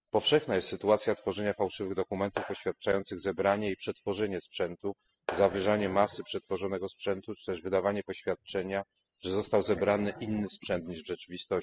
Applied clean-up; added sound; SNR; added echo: classical method spectral subtraction.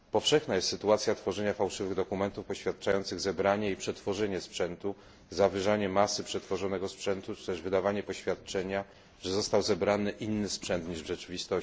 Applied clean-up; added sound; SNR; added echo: none; none; none; none.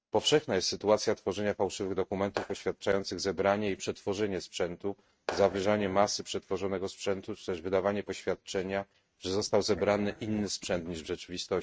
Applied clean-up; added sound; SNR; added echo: neural mask model RNNoise.